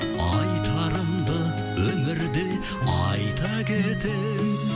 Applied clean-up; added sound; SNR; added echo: none; none; none; none.